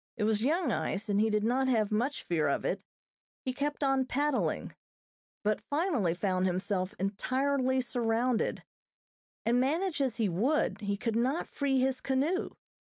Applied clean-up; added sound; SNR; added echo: none; none; none; none.